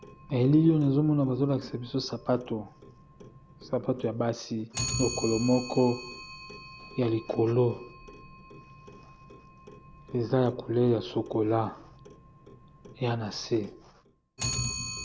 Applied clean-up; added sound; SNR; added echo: none; Clock; 12 dB; none.